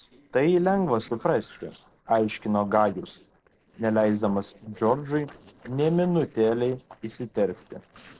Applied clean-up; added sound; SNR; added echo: neural separator model SepFormer DNS4.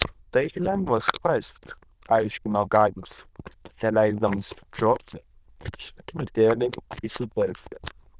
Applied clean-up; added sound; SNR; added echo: neural diffusion model UNIVERSE++.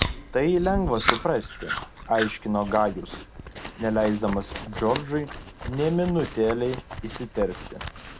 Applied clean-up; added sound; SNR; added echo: none; Chewing, mastication; 7 dB; none.